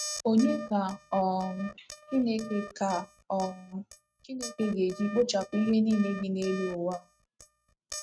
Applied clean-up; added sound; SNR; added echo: neural mask model RNNoise.